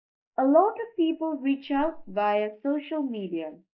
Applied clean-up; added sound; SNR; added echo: neural mask model Resemble Enhance denoiser.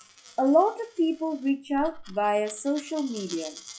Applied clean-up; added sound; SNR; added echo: classical method log-MMSE.